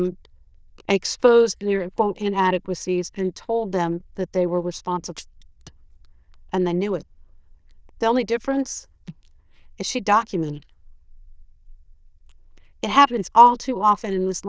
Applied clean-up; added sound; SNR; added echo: neural diffusion model UNIVERSE++.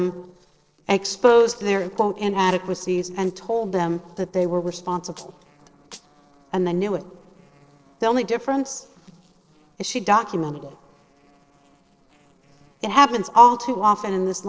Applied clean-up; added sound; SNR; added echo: neural separator model SepFormer DNS4.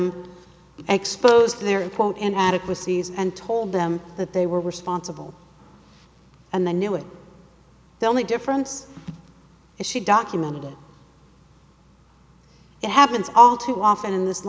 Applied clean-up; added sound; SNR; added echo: none; none; none; none.